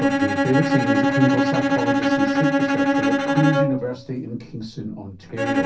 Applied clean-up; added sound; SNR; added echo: none; Bowed string instrument; -4 dB; reverberation time 0.3 s.